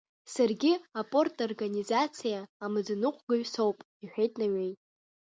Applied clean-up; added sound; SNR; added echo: none; none; none; none.